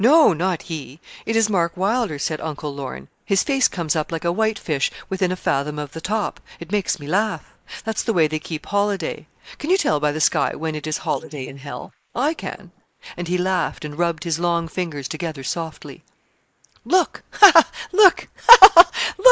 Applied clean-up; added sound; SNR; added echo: neural mask model Resemble Enhance denoiser.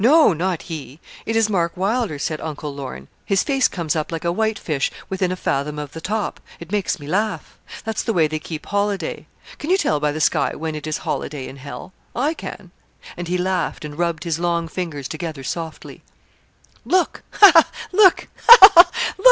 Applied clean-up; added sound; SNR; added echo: none; none; none; none.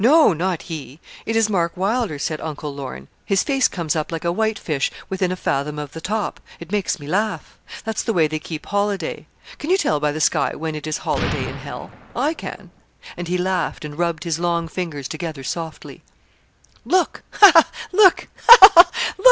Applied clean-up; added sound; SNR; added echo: none; Explosion; 10 dB; none.